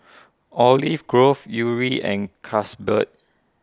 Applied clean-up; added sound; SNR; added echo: none; none; none; none.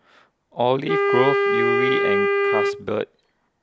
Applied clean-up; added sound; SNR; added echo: none; Wind instrument, woodwind instrument; -4 dB; none.